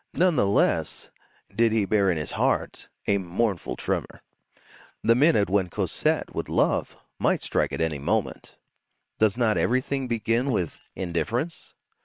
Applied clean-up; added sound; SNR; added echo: neural separator model SepFormer WHAM!.